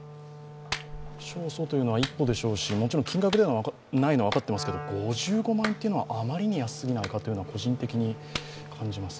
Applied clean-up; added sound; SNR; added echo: none; Clapping + Wind instrument, woodwind instrument; 12 dB; none.